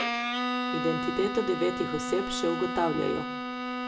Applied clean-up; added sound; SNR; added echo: none; Bowed string instrument; 1 dB; reverberation time 0.7 s.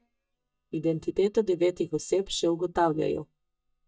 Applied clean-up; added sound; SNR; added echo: neural mask model DeepFilterNet 3.